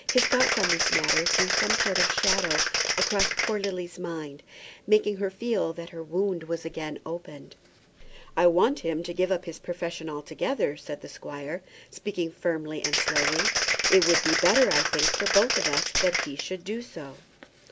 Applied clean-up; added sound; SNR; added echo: none; Applause; -3 dB; none.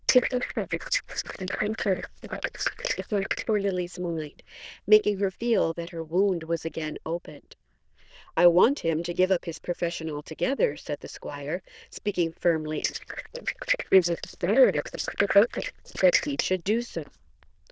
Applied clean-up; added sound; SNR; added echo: neural diffusion model UNIVERSE++.